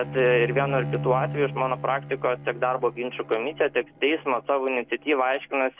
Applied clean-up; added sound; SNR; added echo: none; Bowed string instrument; 11 dB; none.